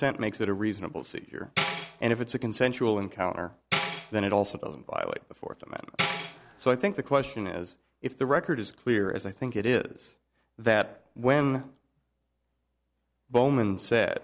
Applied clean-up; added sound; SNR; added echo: none; Tambourine; 7 dB; none.